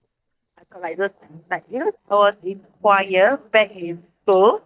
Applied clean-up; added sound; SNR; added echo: neural mask model DeepFilterNet 3.